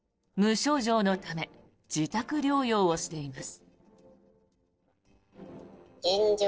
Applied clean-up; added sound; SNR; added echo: neural separator model SepFormer DNS4.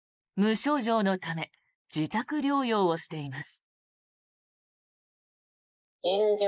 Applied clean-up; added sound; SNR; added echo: neural mask model Resemble Enhance denoiser.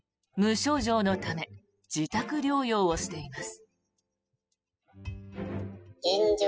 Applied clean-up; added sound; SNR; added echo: classical method spectral subtraction.